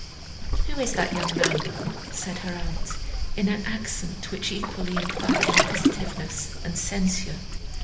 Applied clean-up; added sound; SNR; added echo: none; Waves, surf; -4 dB; reverberation time 0.8 s.